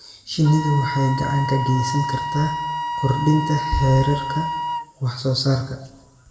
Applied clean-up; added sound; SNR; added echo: none; Wind instrument, woodwind instrument; 6 dB; reverberation time 0.8 s.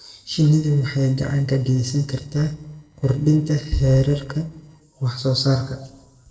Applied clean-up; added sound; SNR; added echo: neural separator model SepFormer DNS4.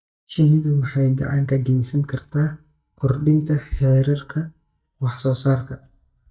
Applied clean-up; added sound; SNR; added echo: neural mask model DeepFilterNet 3.